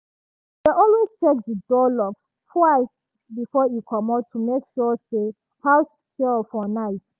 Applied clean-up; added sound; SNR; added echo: none; none; none; none.